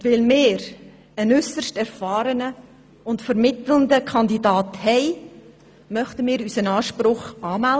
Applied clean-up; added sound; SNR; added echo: none; none; none; none.